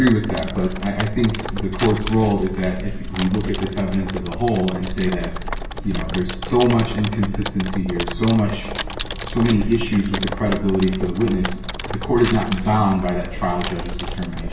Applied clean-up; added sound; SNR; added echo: none; Typing; 11 dB; reverberation time 0.2 s.